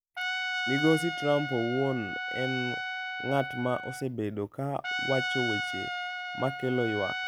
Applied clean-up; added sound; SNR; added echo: none; Trumpet; 3 dB; none.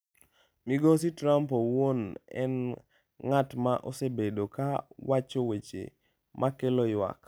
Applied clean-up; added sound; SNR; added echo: none; none; none; none.